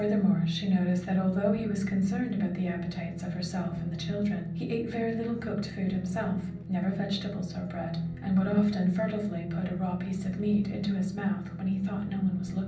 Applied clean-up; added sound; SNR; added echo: none; Guitar; 11 dB; reverberation time 0.6 s.